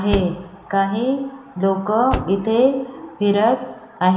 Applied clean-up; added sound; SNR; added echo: none; Slam; 13 dB; reverberation time 1.1 s.